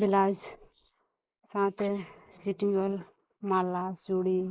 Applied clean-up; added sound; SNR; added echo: neural mask model Resemble Enhance denoiser.